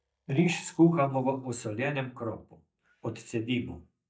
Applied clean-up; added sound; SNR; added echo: neural mask model DeepFilterNet 3.